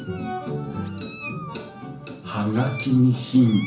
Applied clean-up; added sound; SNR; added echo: none; Meow; 16 dB; reverberation time 0.7 s.